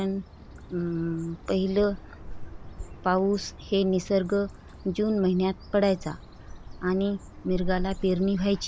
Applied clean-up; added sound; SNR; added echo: none; Bird; 11 dB; none.